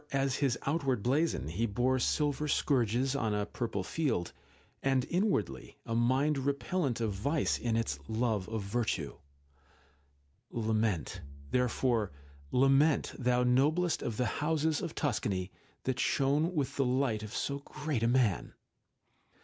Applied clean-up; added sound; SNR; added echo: none; Bowed string instrument; 19 dB; none.